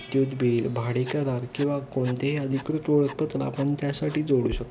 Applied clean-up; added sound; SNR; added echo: none; Crackle + Writing; 18 dB; none.